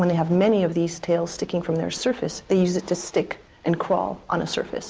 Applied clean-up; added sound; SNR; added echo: none; none; none; none.